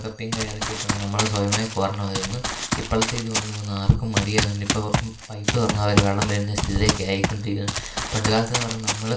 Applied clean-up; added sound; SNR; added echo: none; Run; 2 dB; reverberation time 0.4 s.